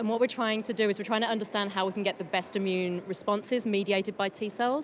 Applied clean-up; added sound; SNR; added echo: none; none; none; none.